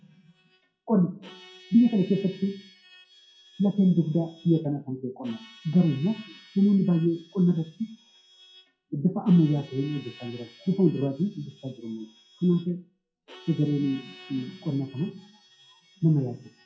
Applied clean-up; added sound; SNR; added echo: classical method WPE with log-MMSE.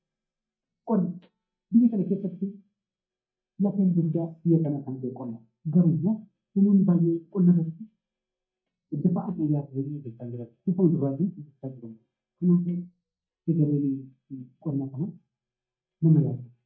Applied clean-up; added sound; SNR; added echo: neural mask model DeepFilterNet 3.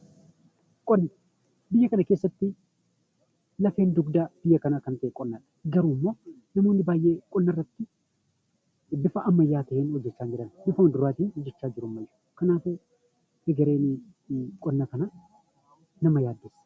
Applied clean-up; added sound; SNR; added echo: none; none; none; none.